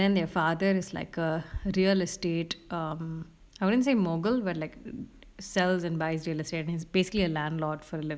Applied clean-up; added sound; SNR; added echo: none; none; none; none.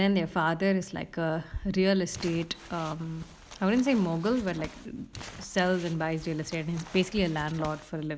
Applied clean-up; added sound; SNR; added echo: none; Crumpling, crinkling; 17 dB; none.